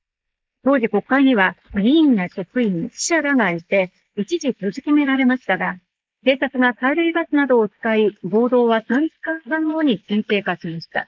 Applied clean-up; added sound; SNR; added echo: neural mask model Resemble Enhance denoiser.